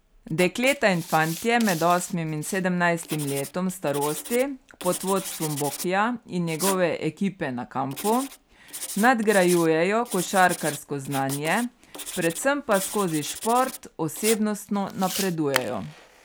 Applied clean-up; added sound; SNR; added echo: none; Writing; 12 dB; none.